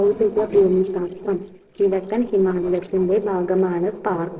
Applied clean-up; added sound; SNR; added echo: neural separator model SepFormer DNS4.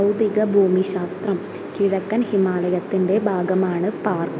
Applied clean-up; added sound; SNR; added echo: none; none; none; none.